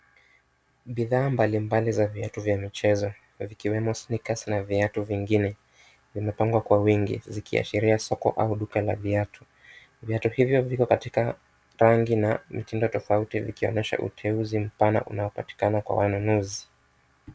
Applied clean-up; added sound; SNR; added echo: none; none; none; none.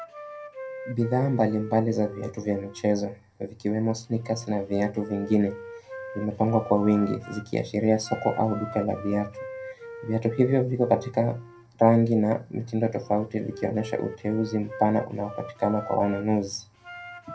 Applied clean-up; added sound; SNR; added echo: none; Wind instrument, woodwind instrument; 15 dB; reverberation time 0.2 s.